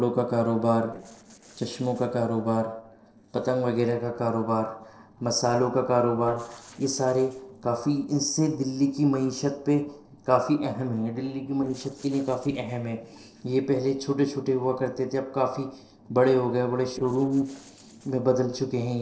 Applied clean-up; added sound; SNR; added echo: neural separator model SepFormer DNS4.